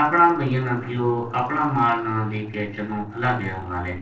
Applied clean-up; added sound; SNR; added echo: neural separator model SepFormer DNS4.